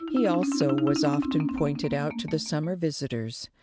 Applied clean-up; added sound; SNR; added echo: none; Marimba, xylophone; 2 dB; none.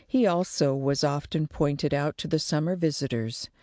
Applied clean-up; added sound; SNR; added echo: none; none; none; none.